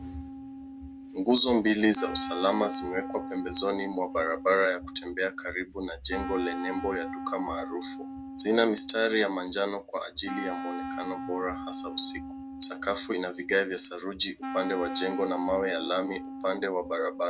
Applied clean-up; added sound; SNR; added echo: none; Wind instrument, woodwind instrument; 16 dB; none.